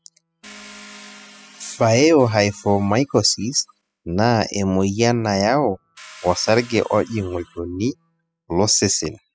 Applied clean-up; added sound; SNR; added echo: classical method spectral subtraction.